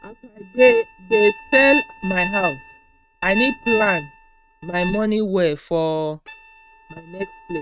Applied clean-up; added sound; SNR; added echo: neural mask model RNNoise.